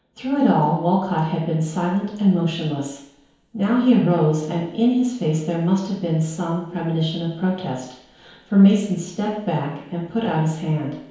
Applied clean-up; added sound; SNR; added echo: none; none; none; reverberation time 1.0 s.